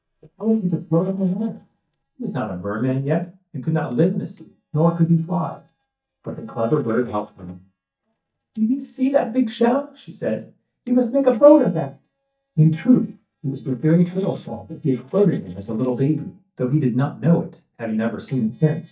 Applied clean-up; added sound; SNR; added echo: neural mask model DeepFilterNet 3.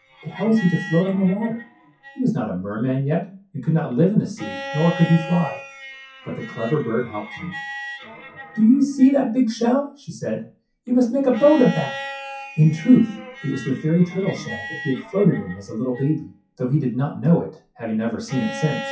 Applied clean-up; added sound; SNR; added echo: classical method WPE with log-MMSE.